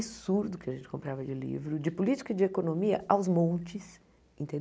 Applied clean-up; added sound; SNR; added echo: none; none; none; none.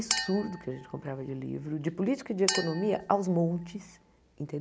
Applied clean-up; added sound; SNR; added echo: none; Chink, clink; 7 dB; none.